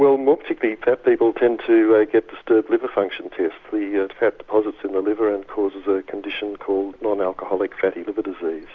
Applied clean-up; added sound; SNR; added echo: none; none; none; none.